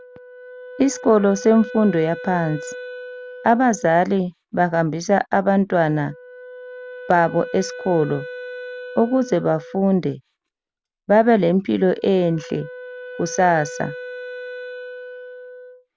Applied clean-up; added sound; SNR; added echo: none; Wind instrument, woodwind instrument; 15 dB; none.